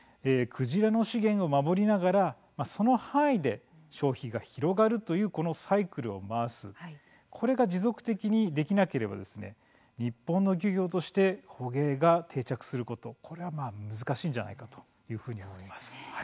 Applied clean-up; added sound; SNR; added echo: none; none; none; none.